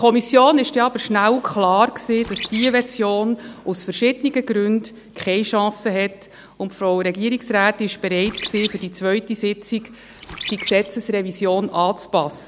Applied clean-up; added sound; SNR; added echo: none; Bird; 11 dB; none.